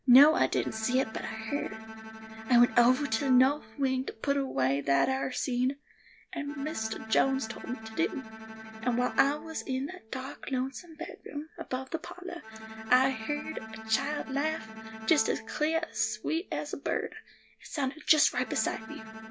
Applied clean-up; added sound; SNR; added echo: none; Bowed string instrument; 15 dB; none.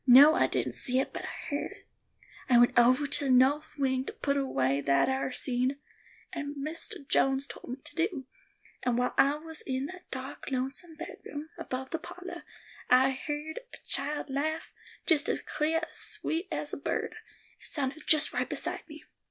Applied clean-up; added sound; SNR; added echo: none; none; none; none.